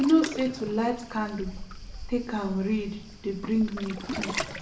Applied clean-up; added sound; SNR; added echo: none; Waves, surf; 10 dB; reverberation time 0.6 s.